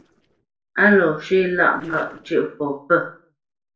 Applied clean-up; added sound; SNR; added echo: neural separator model SepFormer DNS4.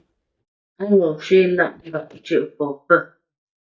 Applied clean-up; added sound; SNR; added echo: neural mask model DeepFilterNet 3.